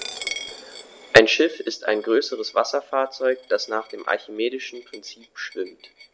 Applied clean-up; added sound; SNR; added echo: none; Coin (dropping); 17 dB; none.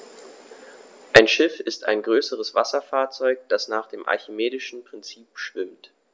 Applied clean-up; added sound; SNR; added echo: none; none; none; none.